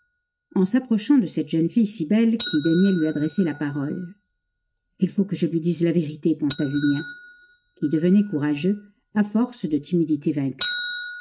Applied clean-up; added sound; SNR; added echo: neural mask model RNNoise.